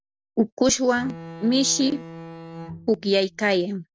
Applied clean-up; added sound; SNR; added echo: none; Bowed string instrument; 16 dB; none.